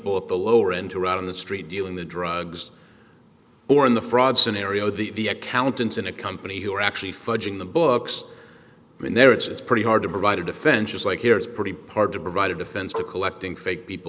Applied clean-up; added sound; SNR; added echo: none; Marimba, xylophone; 12 dB; none.